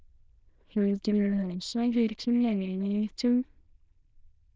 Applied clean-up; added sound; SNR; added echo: neural diffusion model UNIVERSE++.